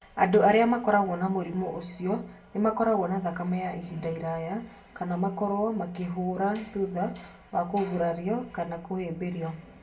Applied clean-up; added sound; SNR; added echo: none; none; none; reverberation time 0.2 s.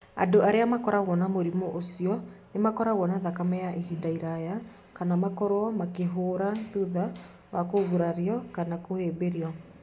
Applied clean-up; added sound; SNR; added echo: none; none; none; none.